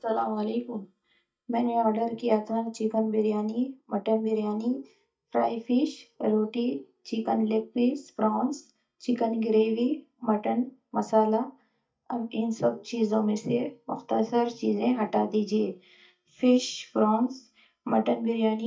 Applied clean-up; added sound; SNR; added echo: neural mask model DeepFilterNet 3.